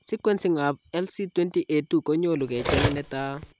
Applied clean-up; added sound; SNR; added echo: none; Cutlery, silverware; 2 dB; none.